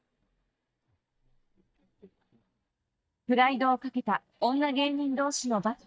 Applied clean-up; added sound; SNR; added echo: neural mask model DeepFilterNet 3.